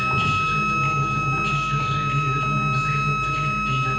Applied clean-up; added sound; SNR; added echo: none; Wind instrument, woodwind instrument; -2 dB; reverberation time 0.9 s.